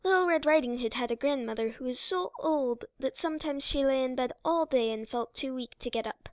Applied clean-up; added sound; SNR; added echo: none; none; none; none.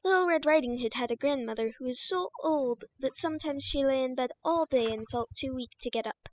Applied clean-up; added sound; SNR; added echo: classical method spectral subtraction.